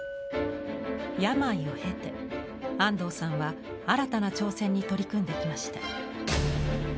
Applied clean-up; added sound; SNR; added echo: none; Chink, clink; 15 dB; none.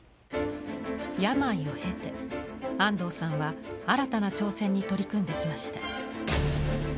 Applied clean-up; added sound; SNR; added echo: none; none; none; none.